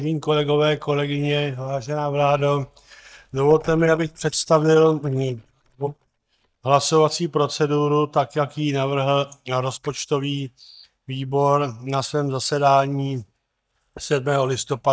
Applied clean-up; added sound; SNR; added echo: neural mask model DeepFilterNet 3.